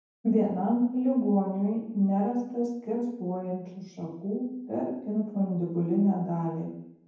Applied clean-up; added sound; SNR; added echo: none; none; none; reverberation time 0.9 s.